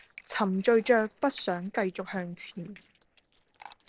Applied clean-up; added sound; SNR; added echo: neural separator model SepFormer DNS4.